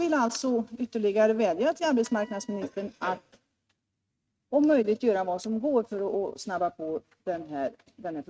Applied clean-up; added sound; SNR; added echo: neural mask model RNNoise.